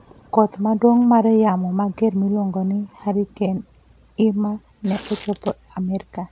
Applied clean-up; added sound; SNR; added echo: none; Tearing; 20 dB; none.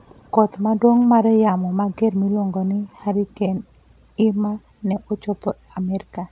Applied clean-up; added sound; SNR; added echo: none; none; none; none.